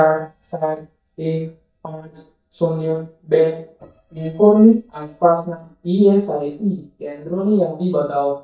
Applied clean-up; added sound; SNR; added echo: neural mask model DeepFilterNet 3.